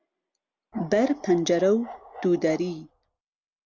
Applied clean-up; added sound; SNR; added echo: none; Bark; 16 dB; none.